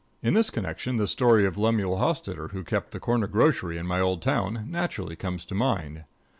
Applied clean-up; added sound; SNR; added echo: none; none; none; none.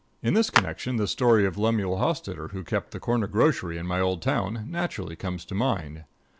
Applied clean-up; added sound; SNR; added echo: none; Clapping; 6 dB; none.